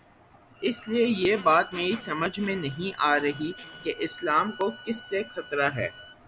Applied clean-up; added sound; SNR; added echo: none; Bowed string instrument + Growling; 18 dB; none.